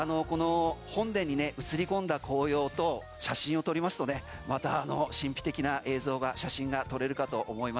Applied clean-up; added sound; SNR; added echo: none; none; none; none.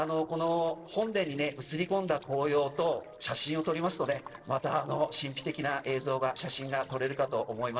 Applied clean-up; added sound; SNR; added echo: neural separator model SepFormer DNS4.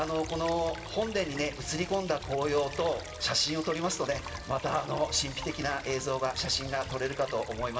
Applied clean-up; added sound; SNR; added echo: none; Stream / Trickle, dribble; 14 dB; reverberation time 1.7 s.